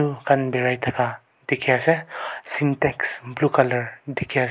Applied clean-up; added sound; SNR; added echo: none; none; none; none.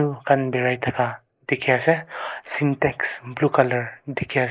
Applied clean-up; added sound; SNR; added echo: neural mask model Resemble Enhance denoiser.